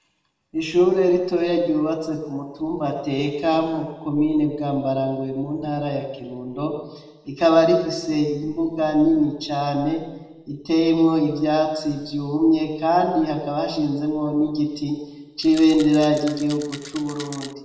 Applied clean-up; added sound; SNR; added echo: none; Rattle; 18 dB; reverberation time 1.0 s.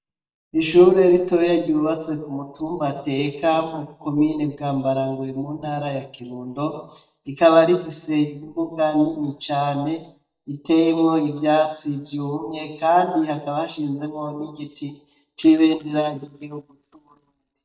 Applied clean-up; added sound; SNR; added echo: neural mask model DeepFilterNet 3.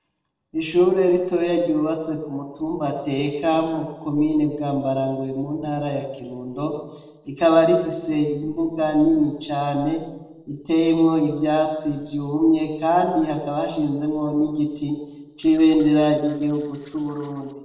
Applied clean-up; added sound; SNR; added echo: neural separator model SepFormer DNS4.